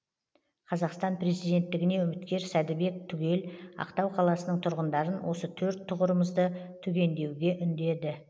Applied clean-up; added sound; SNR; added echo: none; none; none; none.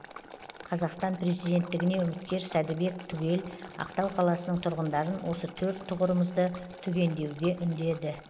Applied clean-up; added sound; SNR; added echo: none; Boiling + Liquid; 16 dB; none.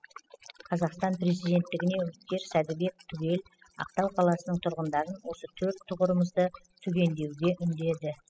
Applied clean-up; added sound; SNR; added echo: classical method spectral subtraction.